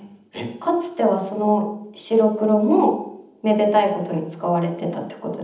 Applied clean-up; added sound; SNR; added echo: none; none; none; reverberation time 0.8 s.